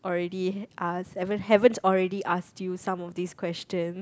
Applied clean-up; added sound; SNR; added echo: none; none; none; none.